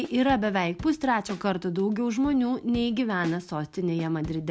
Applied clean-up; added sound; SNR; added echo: none; Drum / Drum kit; 18 dB; none.